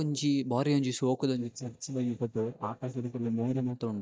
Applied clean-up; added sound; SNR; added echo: neural mask model DeepFilterNet 3.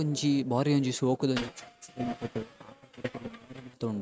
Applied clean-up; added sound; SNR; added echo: neural mask model RNNoise.